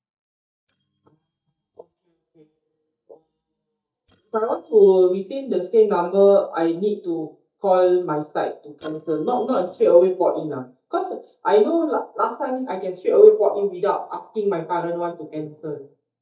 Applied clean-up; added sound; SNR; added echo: neural mask model DeepFilterNet 3.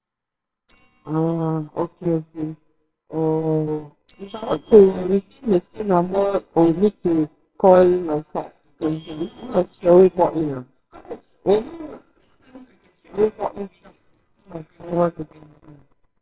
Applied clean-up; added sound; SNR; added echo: neural separator model SepFormer WHAMR!.